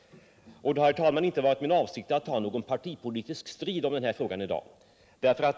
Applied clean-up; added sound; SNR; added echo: none; none; none; none.